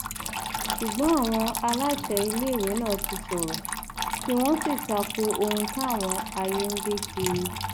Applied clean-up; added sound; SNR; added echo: none; Trickle, dribble / Water tap, faucet; 4 dB; none.